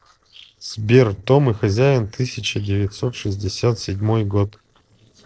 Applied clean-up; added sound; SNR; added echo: neural separator model SepFormer DNS4.